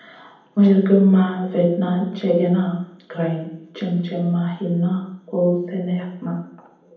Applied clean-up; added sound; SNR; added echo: none; none; none; reverberation time 0.8 s.